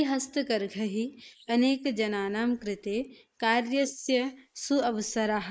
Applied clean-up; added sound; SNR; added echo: neural mask model Resemble Enhance denoiser.